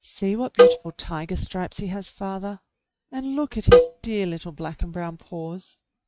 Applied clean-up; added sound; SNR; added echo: neural mask model RNNoise.